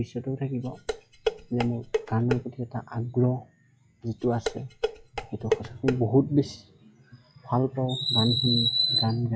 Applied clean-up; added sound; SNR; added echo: classical method log-MMSE.